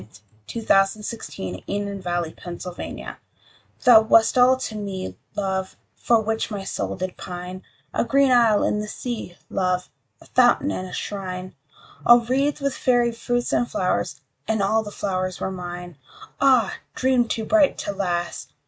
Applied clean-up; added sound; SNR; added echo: neural mask model RNNoise.